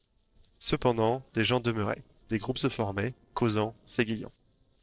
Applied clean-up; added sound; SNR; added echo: neural separator model SepFormer DNS4.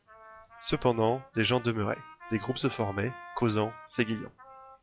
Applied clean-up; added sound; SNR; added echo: classical method log-MMSE.